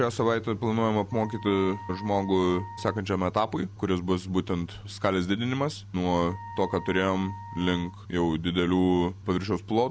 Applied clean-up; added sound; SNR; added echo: none; Wind instrument, woodwind instrument; 17 dB; none.